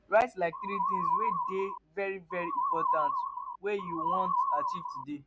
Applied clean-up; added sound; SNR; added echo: none; Musical instrument; -3 dB; none.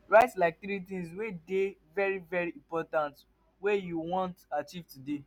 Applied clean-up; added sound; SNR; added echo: none; none; none; none.